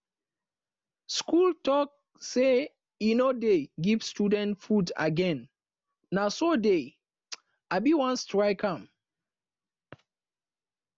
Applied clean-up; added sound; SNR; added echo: none; none; none; none.